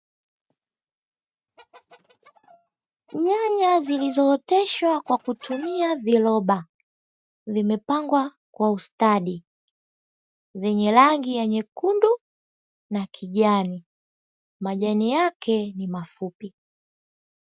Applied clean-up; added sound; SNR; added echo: neural mask model RNNoise.